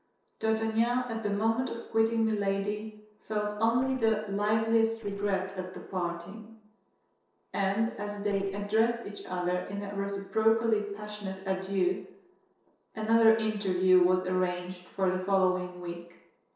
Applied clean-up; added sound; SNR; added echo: neural separator model SepFormer DNS4.